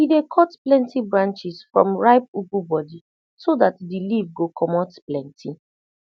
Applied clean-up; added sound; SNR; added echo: none; none; none; none.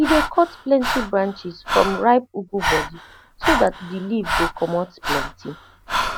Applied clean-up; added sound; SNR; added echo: none; Breathing; 4 dB; none.